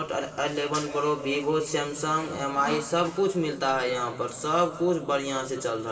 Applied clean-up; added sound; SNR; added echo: none; Sawing; 11 dB; reverberation time 2.5 s.